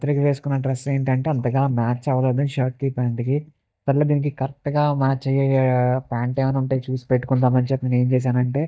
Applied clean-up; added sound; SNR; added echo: neural mask model DeepFilterNet 3.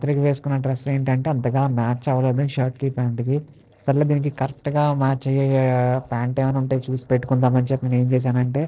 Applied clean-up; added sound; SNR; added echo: neural separator model SepFormer DNS4.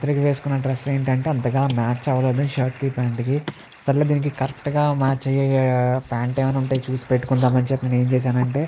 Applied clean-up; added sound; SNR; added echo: neural mask model Resemble Enhance denoiser.